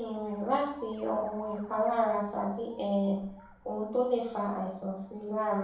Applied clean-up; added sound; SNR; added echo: none; Alarm; 19 dB; reverberation time 0.7 s.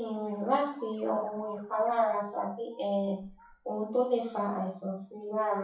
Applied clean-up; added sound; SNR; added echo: classical method WPE with log-MMSE.